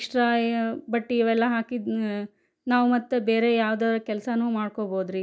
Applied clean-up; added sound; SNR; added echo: none; none; none; none.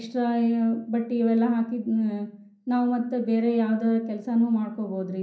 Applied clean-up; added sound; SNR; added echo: none; none; none; reverberation time 0.6 s.